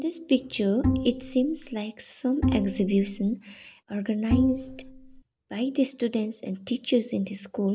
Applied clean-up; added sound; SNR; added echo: none; Bowed string instrument; 2 dB; none.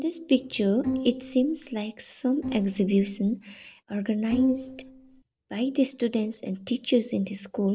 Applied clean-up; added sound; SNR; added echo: neural separator model SepFormer DNS4.